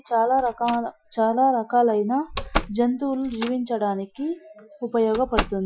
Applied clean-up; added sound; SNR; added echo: classical method Wiener filter.